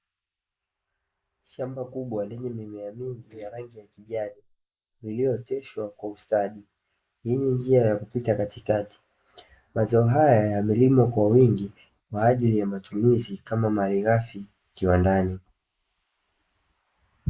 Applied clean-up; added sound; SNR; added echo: neural mask model Resemble Enhance denoiser.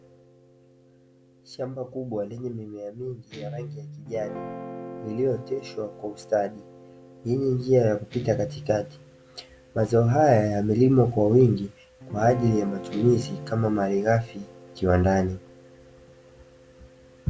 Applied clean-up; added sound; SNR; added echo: none; Guitar + Guitar; 16 dB; none.